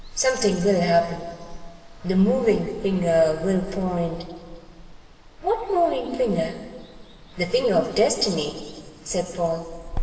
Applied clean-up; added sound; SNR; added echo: none; Water; 15 dB; reverberation time 1.9 s.